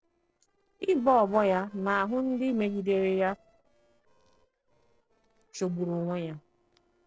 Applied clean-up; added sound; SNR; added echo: neural separator model SepFormer DNS4.